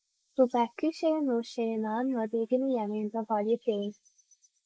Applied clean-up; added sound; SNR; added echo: neural mask model Resemble Enhance denoiser.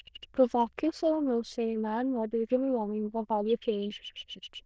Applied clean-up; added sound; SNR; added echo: neural diffusion model UNIVERSE++.